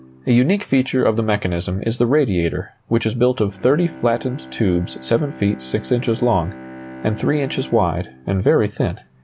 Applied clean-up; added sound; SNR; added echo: none; Bowed string instrument; 19 dB; none.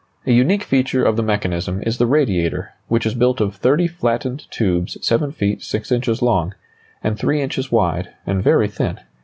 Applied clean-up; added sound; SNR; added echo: none; none; none; none.